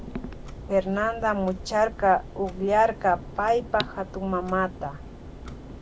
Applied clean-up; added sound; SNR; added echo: none; Clock; 12 dB; none.